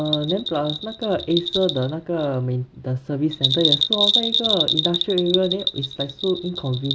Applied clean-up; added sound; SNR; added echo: none; Bell; 2 dB; none.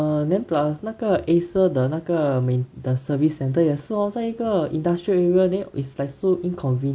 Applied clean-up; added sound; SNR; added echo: none; none; none; none.